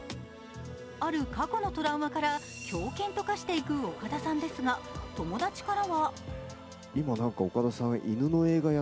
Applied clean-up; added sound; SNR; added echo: none; none; none; none.